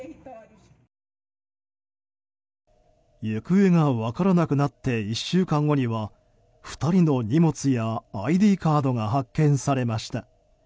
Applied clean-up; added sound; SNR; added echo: none; none; none; none.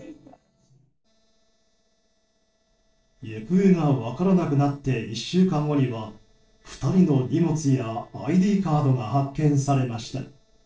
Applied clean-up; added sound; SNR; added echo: neural separator model SepFormer DNS4.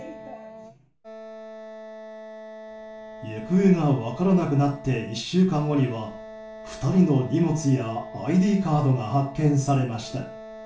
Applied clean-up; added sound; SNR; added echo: none; Wind instrument, woodwind instrument; 16 dB; reverberation time 0.3 s.